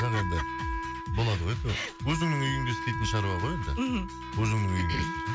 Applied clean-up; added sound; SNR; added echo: none; Wind instrument, woodwind instrument; 7 dB; none.